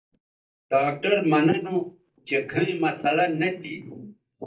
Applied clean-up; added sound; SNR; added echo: neural mask model DeepFilterNet 3.